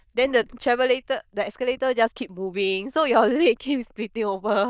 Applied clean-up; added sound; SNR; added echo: neural diffusion model UNIVERSE++.